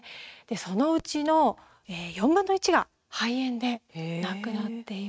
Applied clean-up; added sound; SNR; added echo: neural mask model RNNoise.